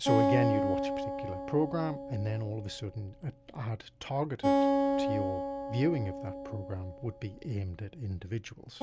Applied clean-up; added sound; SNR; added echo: none; Acoustic guitar; -2 dB; none.